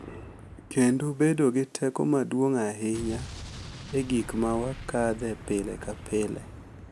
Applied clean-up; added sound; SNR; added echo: none; Explosion; 15 dB; none.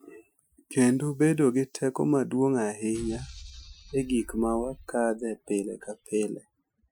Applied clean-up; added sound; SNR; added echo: classical method Wiener filter.